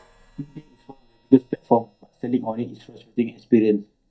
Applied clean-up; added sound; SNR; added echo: neural mask model DeepFilterNet 3.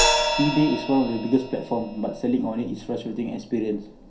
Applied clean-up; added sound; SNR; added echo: none; Crash cymbal; 4 dB; reverberation time 0.3 s.